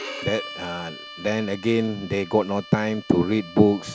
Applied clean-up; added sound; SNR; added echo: none; Bowed string instrument; 15 dB; none.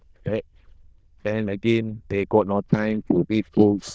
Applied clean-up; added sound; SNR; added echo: neural diffusion model UNIVERSE++.